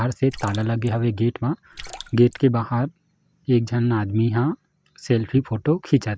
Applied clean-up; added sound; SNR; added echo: neural mask model Resemble Enhance denoiser.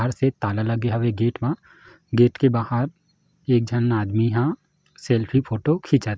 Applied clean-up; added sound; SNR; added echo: none; none; none; none.